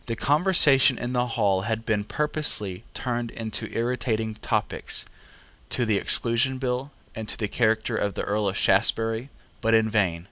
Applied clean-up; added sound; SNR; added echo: none; none; none; none.